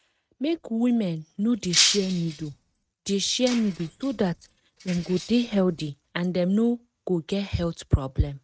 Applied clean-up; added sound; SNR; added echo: neural mask model RNNoise.